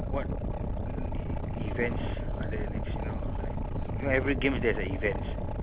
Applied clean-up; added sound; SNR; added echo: none; Boat, Water vehicle; -4 dB; none.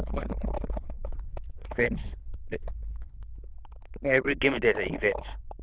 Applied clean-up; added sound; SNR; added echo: neural diffusion model UNIVERSE++.